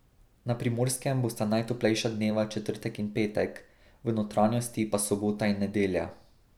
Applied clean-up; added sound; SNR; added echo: none; none; none; none.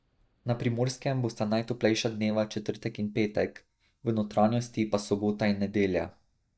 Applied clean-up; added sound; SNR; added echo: neural mask model DeepFilterNet 3.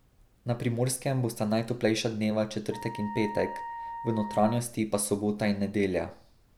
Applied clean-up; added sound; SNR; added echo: none; Wind instrument, woodwind instrument; 12 dB; none.